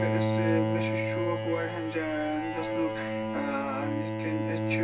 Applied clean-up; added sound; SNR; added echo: none; Bowed string instrument; -3 dB; reverberation time 0.2 s.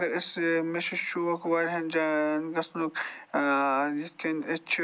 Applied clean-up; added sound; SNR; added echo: none; none; none; none.